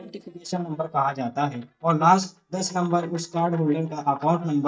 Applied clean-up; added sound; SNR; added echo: neural mask model DeepFilterNet 3.